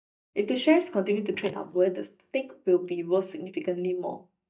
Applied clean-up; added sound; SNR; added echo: neural mask model DeepFilterNet 3.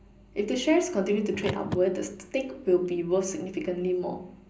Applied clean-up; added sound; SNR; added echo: none; Car; 13 dB; reverberation time 0.5 s.